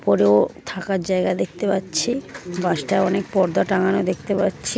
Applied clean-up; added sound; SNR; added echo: none; none; none; none.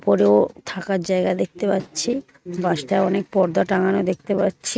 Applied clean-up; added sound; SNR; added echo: neural mask model RNNoise.